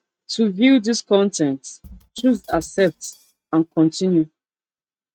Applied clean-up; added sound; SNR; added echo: neural mask model RNNoise.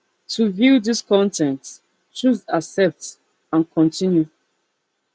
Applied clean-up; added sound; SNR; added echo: none; none; none; none.